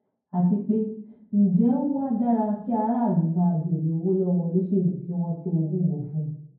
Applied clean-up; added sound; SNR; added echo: none; none; none; reverberation time 0.9 s.